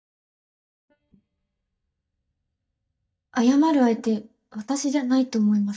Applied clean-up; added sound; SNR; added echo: neural mask model DeepFilterNet 3.